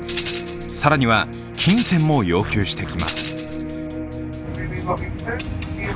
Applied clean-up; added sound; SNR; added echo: none; Tambourine; 14 dB; none.